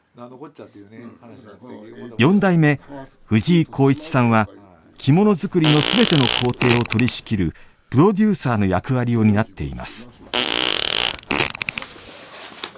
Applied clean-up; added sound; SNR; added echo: none; Fart; 3 dB; none.